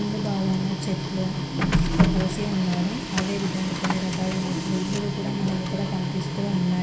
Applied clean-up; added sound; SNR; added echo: none; Printer; -1 dB; reverberation time 0.5 s.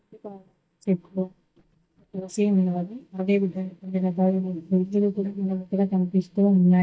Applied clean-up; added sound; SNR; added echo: neural mask model DeepFilterNet 3.